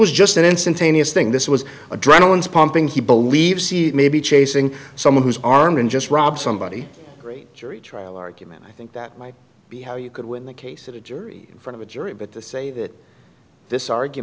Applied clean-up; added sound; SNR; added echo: none; none; none; none.